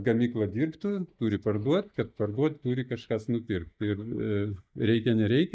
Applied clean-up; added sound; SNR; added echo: neural mask model DeepFilterNet 3.